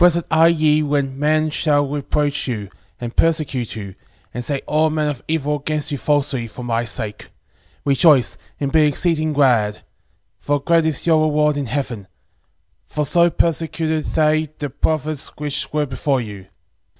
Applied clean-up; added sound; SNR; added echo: none; none; none; none.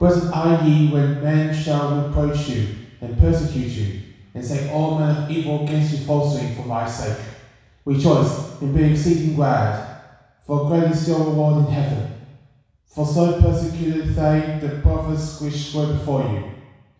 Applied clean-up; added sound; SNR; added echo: none; none; none; reverberation time 1.1 s.